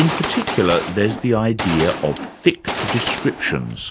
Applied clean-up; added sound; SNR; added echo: none; Gunshot, gunfire; 6 dB; none.